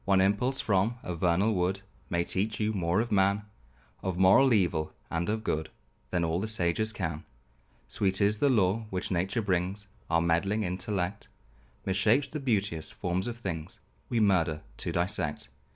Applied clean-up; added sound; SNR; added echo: none; none; none; none.